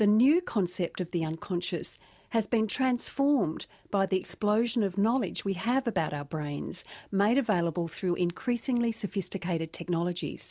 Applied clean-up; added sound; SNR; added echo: none; none; none; none.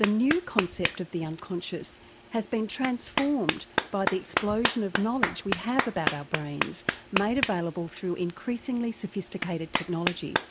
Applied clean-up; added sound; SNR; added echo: none; Clapping; 3 dB; none.